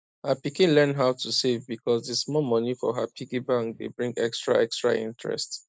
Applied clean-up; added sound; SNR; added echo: neural mask model Resemble Enhance denoiser.